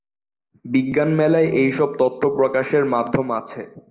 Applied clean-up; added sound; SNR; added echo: none; none; none; none.